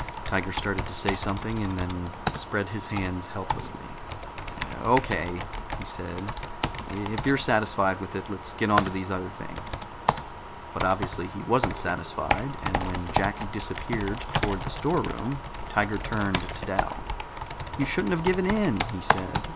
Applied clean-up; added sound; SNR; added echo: none; Computer keyboard; 3 dB; none.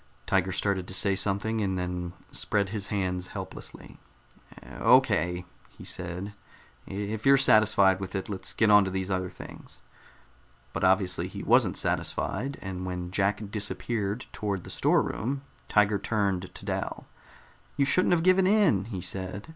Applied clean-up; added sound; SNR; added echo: none; none; none; none.